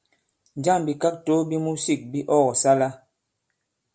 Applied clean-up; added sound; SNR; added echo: none; none; none; none.